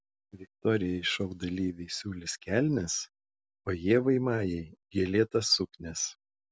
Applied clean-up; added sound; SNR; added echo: none; none; none; none.